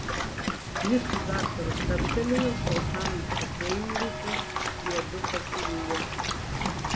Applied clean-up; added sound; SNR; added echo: none; Dog + Rain; -3 dB; none.